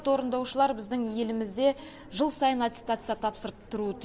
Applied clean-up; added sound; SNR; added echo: none; none; none; none.